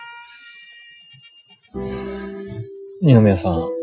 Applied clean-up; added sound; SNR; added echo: classical method Wiener filter.